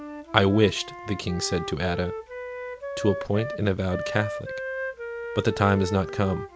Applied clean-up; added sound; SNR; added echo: none; Wind instrument, woodwind instrument; 8 dB; none.